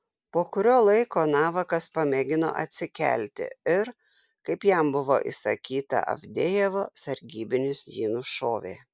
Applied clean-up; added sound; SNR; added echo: none; none; none; none.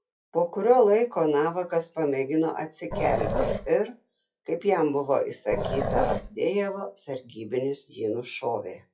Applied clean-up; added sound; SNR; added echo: classical method WPE with log-MMSE.